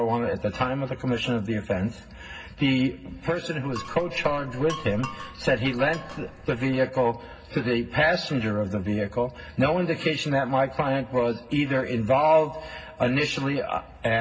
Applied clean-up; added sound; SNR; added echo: none; Glass; 14 dB; reverberation time 0.4 s.